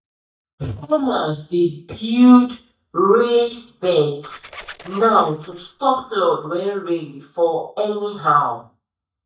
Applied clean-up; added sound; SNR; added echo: neural mask model DeepFilterNet 3.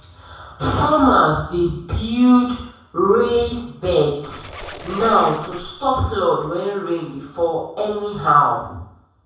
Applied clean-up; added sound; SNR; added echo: none; Squeak; 16 dB; reverberation time 0.7 s.